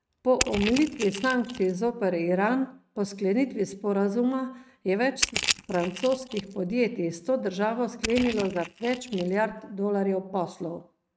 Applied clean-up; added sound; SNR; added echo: neural mask model RNNoise.